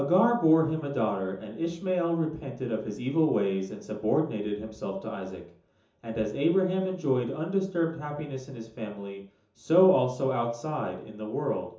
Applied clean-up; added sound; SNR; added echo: none; none; none; reverberation time 0.6 s.